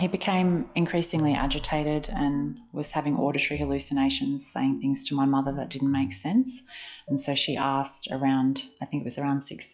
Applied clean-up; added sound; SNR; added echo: classical method log-MMSE.